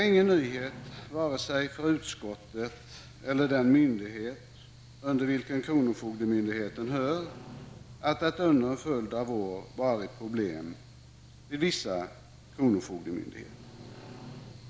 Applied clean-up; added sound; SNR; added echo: none; Mechanical fan + Motorcycle; 19 dB; none.